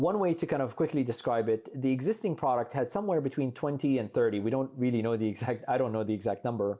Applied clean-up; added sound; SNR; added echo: none; none; none; none.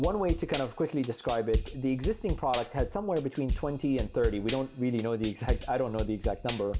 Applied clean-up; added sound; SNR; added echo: none; Drum / Drum kit; 5 dB; none.